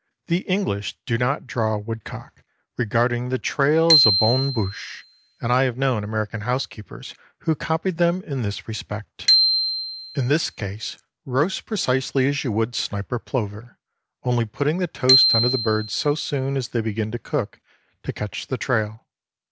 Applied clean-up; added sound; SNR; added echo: none; Bicycle bell; 1 dB; none.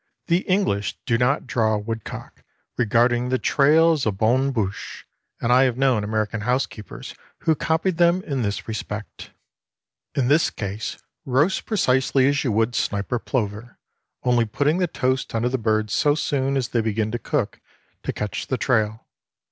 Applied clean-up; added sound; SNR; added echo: none; none; none; none.